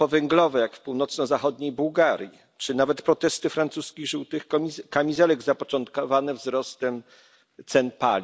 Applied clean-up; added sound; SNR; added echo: none; none; none; none.